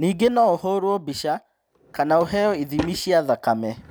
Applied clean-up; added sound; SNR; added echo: none; Drawer open or close / Wood; 17 dB; none.